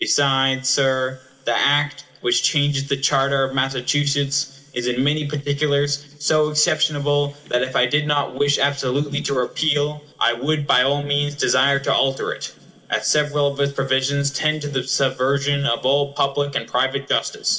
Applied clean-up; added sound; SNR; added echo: none; none; none; reverberation time 2.2 s.